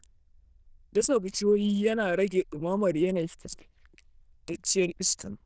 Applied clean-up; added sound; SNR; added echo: neural diffusion model UNIVERSE++.